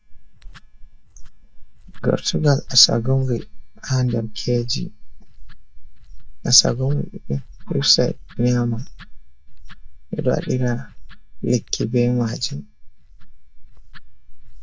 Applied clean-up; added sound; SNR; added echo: neural mask model DeepFilterNet 3.